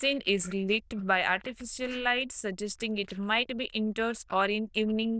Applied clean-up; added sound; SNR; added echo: neural diffusion model UNIVERSE++.